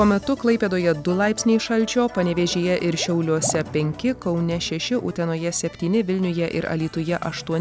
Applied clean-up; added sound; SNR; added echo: none; Water / Liquid; 17 dB; none.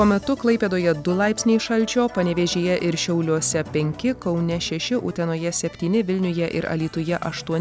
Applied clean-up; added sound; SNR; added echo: none; none; none; none.